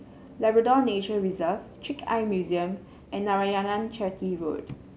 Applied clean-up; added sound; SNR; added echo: none; none; none; none.